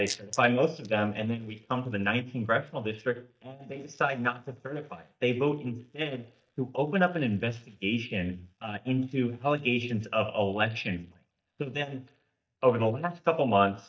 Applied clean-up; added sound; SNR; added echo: neural mask model DeepFilterNet 3.